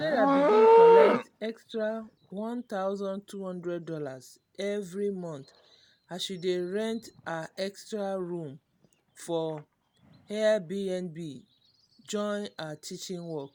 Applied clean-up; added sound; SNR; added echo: none; Livestock, farm animals, working animals; -4 dB; none.